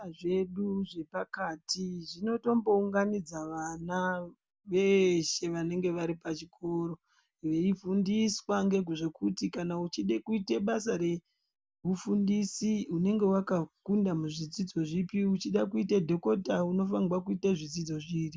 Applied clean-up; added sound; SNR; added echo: none; none; none; none.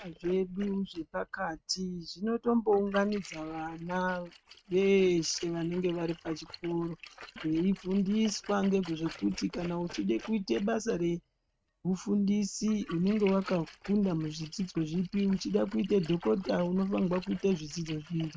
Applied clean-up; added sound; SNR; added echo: neural mask model RNNoise.